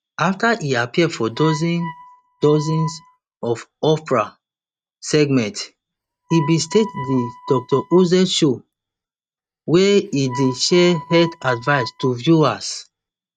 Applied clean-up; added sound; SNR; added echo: neural mask model RNNoise.